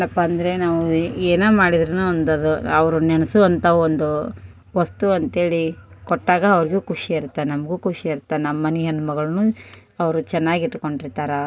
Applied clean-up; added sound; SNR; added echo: none; none; none; none.